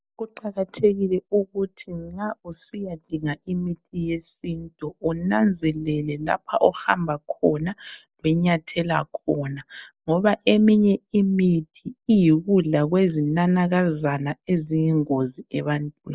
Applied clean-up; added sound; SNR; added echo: none; none; none; none.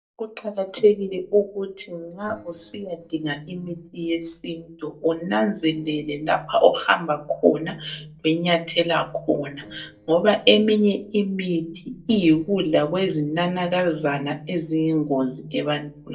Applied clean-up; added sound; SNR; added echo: neural separator model SepFormer DNS4.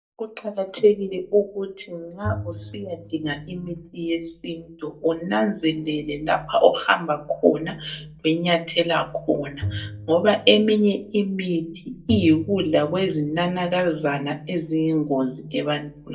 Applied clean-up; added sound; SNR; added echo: none; Bowed string instrument; 13 dB; reverberation time 0.2 s.